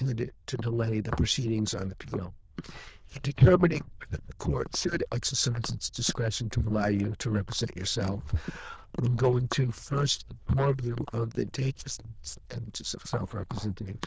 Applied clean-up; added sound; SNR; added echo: neural diffusion model UNIVERSE++.